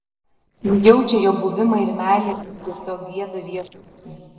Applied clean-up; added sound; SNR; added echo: neural separator model SepFormer DNS4.